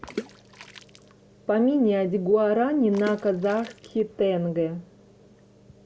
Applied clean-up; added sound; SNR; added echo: none; Water / Splash, splatter; 18 dB; none.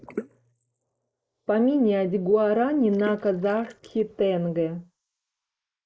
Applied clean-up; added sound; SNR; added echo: neural mask model Resemble Enhance denoiser.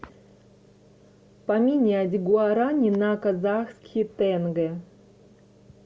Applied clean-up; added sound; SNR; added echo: none; none; none; none.